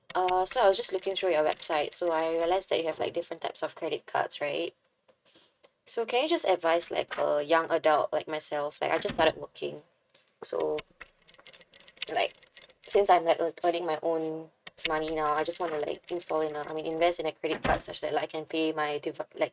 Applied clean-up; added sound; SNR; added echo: neural mask model RNNoise.